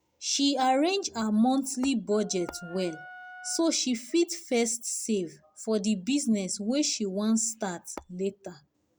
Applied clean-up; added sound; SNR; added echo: none; Tap / Hammer + Wind instrument, woodwind instrument; 17 dB; none.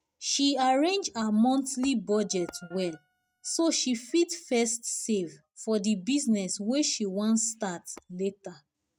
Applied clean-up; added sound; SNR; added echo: neural mask model RNNoise.